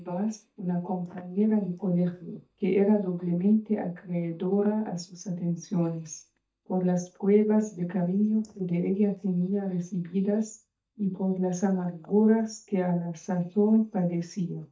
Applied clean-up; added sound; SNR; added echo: neural mask model DeepFilterNet 3.